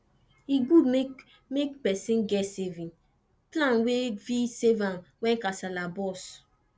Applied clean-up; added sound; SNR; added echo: none; none; none; none.